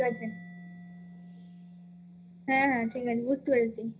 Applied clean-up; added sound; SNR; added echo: none; Mallet percussion; 17 dB; reverberation time 0.5 s.